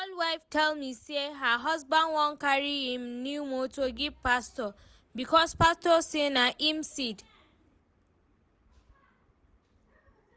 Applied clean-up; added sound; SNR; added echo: none; none; none; none.